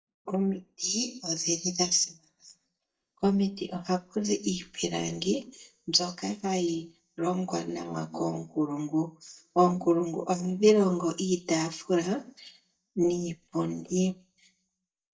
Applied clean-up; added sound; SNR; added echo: neural mask model DeepFilterNet 3.